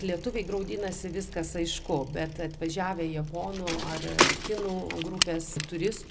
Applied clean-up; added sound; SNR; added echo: none; Bicycle; 2 dB; none.